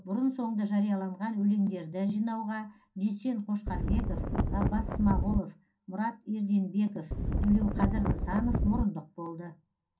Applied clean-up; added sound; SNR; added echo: none; Wind; -2 dB; reverberation time 0.3 s.